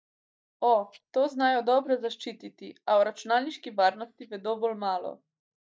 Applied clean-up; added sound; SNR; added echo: neural mask model DeepFilterNet 3.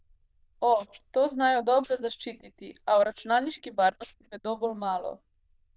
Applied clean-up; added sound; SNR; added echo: neural diffusion model UNIVERSE++.